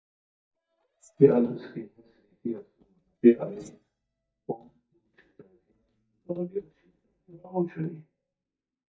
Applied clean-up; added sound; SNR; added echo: neural mask model DeepFilterNet 3.